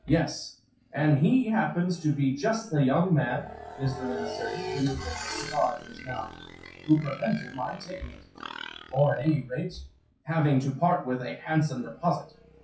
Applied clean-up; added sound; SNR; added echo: classical method WPE with log-MMSE.